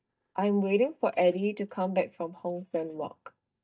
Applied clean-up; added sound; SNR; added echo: neural mask model DeepFilterNet 3.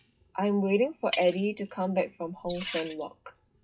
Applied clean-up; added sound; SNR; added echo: classical method WPE with log-MMSE.